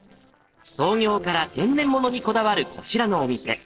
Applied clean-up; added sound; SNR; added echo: neural separator model SepFormer DNS4.